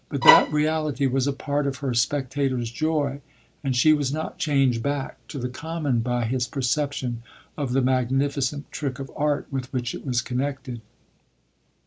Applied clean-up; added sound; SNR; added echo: none; Bowed string instrument; -5 dB; none.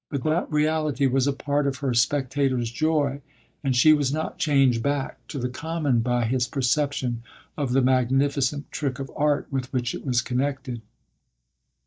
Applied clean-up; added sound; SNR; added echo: neural mask model DeepFilterNet 3.